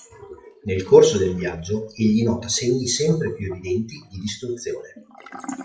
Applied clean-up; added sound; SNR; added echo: classical method WPE with log-MMSE.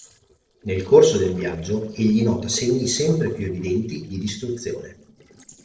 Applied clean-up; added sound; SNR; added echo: neural separator model SepFormer DNS4.